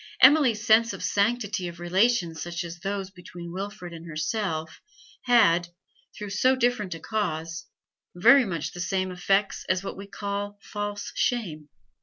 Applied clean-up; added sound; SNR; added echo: none; none; none; none.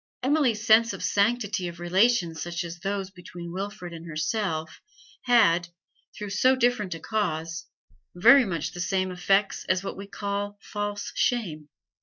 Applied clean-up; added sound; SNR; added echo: neural mask model DeepFilterNet 3.